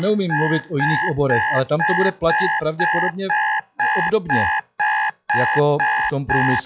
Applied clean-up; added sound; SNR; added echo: classical method log-MMSE.